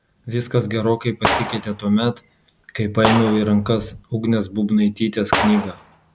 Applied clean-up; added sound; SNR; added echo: none; Gunshot, gunfire; 7 dB; none.